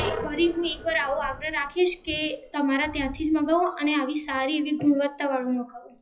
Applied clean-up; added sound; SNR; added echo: classical method WPE with log-MMSE.